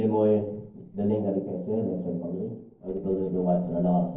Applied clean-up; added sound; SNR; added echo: neural separator model SepFormer DNS4.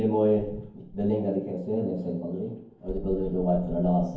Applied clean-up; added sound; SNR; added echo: none; Insect; 15 dB; reverberation time 0.9 s.